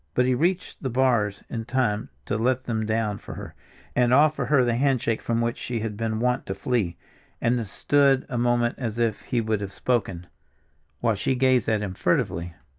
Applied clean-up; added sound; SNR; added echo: none; none; none; none.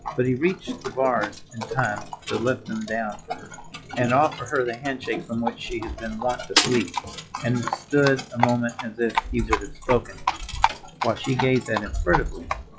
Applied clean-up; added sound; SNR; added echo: classical method log-MMSE.